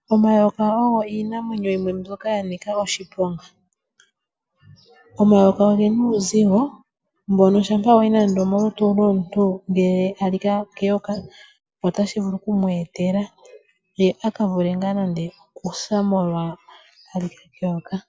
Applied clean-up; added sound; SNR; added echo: none; none; none; none.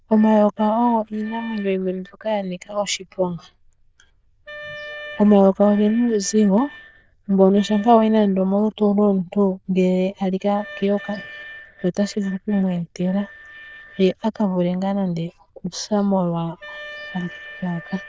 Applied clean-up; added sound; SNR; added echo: neural diffusion model UNIVERSE++.